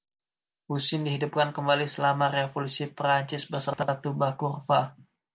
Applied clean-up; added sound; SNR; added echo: none; none; none; none.